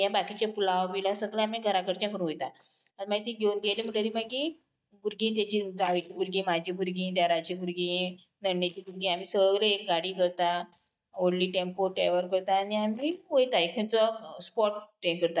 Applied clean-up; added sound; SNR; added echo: neural mask model DeepFilterNet 3.